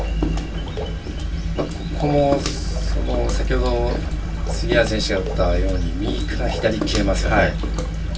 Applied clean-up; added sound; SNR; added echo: none; Bathtub (filling or washing) / Water / Splash, splatter; 11 dB; reverberation time 0.1 s.